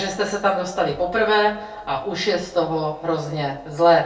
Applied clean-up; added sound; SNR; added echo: none; none; none; reverberation time 0.3 s.